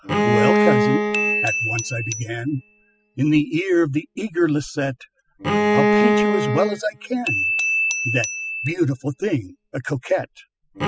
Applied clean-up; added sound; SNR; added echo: classical method spectral subtraction.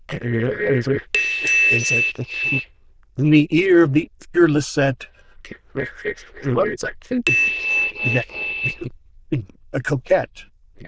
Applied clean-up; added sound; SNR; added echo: neural diffusion model UNIVERSE++.